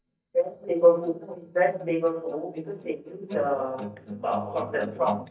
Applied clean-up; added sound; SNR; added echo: neural mask model DeepFilterNet 3.